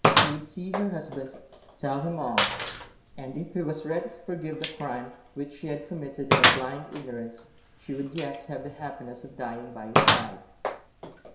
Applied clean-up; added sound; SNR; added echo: none; Gunshot, gunfire; -4 dB; reverberation time 0.7 s.